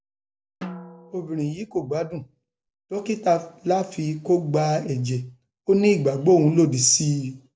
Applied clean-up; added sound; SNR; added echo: none; Drum; 19 dB; none.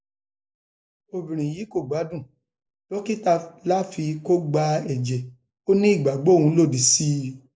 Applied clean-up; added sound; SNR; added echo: neural mask model Resemble Enhance denoiser.